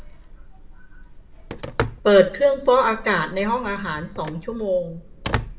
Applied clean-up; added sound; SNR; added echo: none; Telephone; 11 dB; reverberation time 0.4 s.